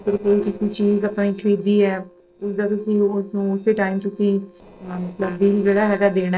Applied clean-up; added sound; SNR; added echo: neural separator model SepFormer DNS4.